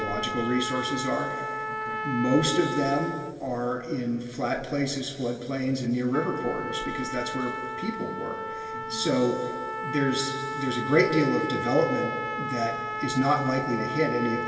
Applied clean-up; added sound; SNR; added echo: none; Trumpet; 6 dB; reverberation time 2.1 s.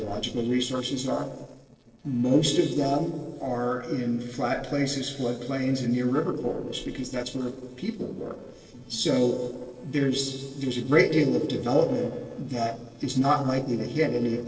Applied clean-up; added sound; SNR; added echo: neural separator model SepFormer DNS4.